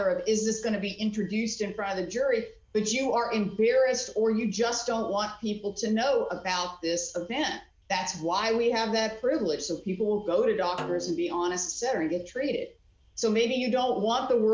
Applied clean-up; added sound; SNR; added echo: none; Snare drum; 16 dB; none.